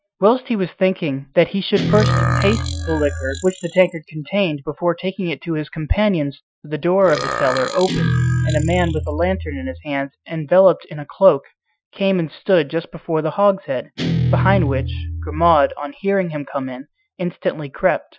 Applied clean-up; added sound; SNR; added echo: classical method Wiener filter.